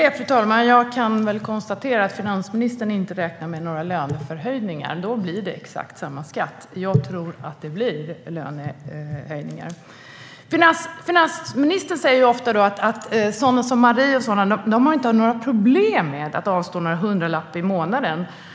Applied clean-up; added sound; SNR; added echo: none; none; none; none.